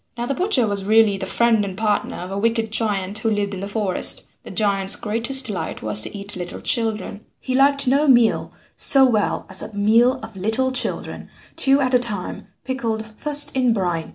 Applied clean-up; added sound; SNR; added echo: none; none; none; none.